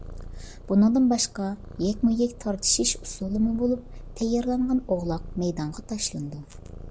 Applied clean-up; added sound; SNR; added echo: none; Purr; 14 dB; none.